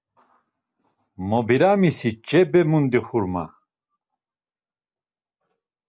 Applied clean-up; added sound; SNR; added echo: none; none; none; none.